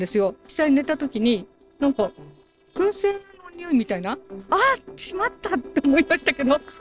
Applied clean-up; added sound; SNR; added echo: neural separator model SepFormer DNS4.